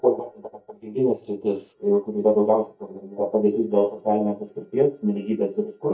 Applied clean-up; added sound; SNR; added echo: neural mask model DeepFilterNet 3.